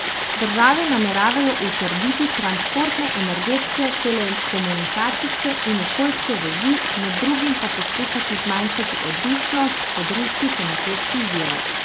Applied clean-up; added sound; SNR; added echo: none; Stream; -1 dB; none.